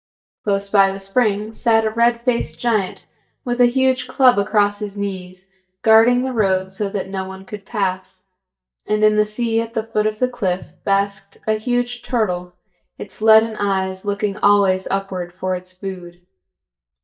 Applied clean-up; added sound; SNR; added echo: neural mask model DeepFilterNet 3.